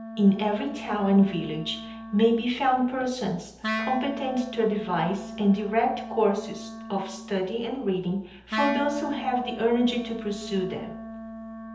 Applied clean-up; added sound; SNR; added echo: none; Wind instrument, woodwind instrument; 11 dB; reverberation time 0.8 s.